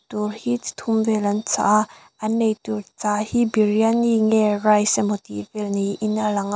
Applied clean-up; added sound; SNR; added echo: none; none; none; none.